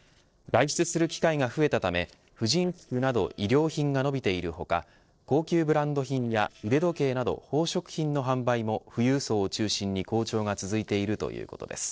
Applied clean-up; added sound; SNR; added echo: neural separator model SepFormer DNS4.